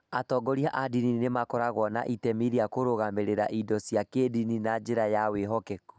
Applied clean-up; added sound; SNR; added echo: none; none; none; none.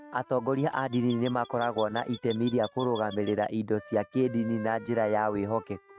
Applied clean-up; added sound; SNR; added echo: neural mask model RNNoise.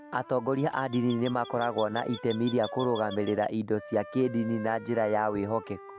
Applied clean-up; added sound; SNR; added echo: none; Wind instrument, woodwind instrument + Chirp, tweet; 15 dB; none.